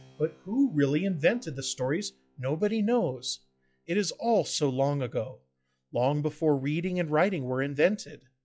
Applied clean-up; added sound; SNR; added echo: classical method log-MMSE.